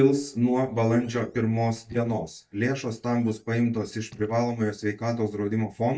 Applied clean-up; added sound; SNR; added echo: neural mask model DeepFilterNet 3.